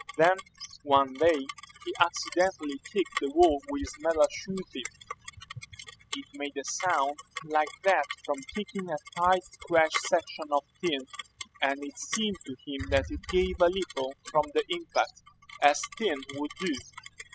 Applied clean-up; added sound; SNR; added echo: classical method spectral subtraction.